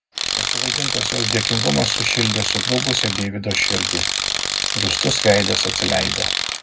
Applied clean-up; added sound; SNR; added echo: none; Tools; -2 dB; reverberation time 0.3 s.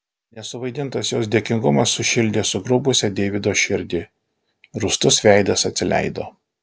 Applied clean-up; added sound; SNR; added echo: none; none; none; none.